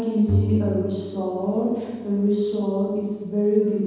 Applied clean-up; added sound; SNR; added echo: none; Bowed string instrument; 7 dB; reverberation time 1.2 s.